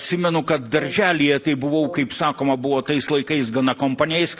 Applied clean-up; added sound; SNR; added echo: neural separator model SepFormer DNS4.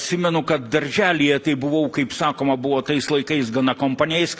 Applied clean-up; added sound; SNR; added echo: none; none; none; none.